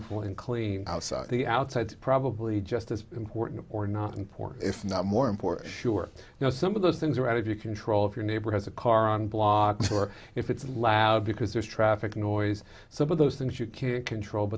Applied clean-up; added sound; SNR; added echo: none; none; none; none.